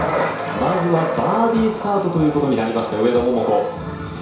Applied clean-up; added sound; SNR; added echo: none; none; none; reverberation time 0.6 s.